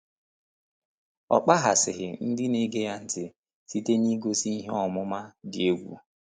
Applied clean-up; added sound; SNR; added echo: none; none; none; none.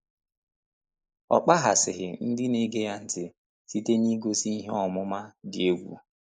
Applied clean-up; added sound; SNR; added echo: neural mask model Resemble Enhance denoiser.